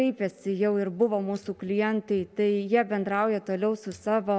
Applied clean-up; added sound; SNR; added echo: none; none; none; none.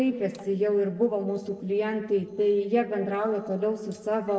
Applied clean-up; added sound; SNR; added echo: neural separator model SepFormer DNS4.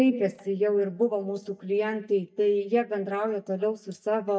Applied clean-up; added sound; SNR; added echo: neural mask model DeepFilterNet 3.